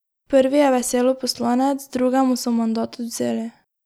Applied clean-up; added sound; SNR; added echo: none; none; none; none.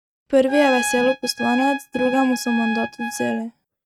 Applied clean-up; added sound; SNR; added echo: neural mask model RNNoise.